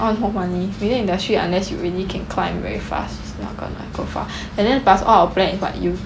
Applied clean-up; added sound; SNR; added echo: none; none; none; none.